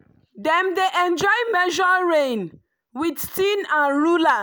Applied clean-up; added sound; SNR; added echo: none; none; none; none.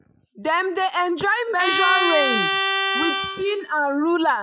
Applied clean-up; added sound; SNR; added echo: classical method log-MMSE.